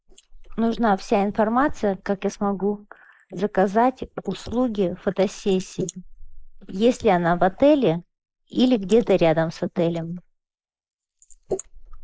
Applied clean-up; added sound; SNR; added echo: neural mask model Resemble Enhance denoiser.